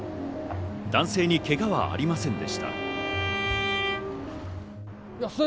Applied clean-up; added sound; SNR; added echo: none; Bowed string instrument; 6 dB; none.